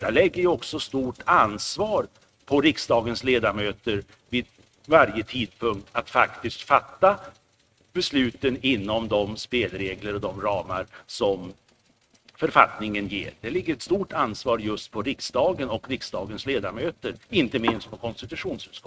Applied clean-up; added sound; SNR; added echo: neural mask model RNNoise.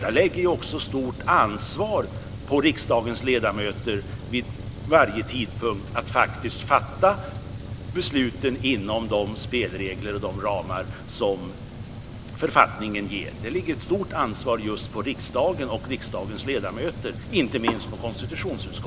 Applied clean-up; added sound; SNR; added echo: none; Truck; 10 dB; none.